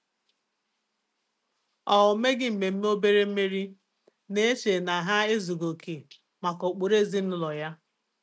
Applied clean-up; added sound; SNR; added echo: none; none; none; none.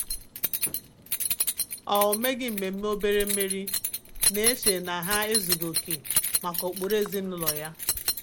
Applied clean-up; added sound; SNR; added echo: none; Keys jangling; 0 dB; none.